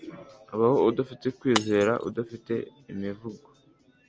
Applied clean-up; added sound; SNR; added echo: none; Shatter; 12 dB; none.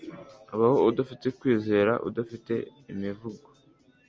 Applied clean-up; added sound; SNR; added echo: none; none; none; none.